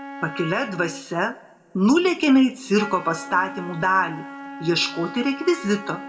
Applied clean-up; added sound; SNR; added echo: none; Wind instrument, woodwind instrument; 14 dB; reverberation time 1.1 s.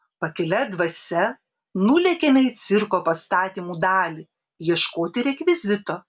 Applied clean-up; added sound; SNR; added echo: none; none; none; none.